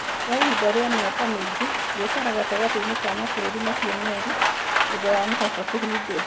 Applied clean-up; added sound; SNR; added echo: none; Rain; -2 dB; none.